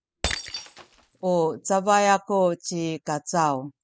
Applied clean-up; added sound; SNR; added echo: none; Shatter; 13 dB; none.